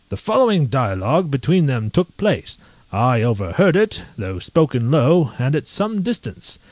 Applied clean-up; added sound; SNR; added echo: none; none; none; none.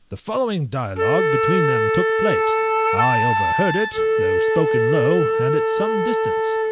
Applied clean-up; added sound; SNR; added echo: none; Wind instrument, woodwind instrument; -5 dB; none.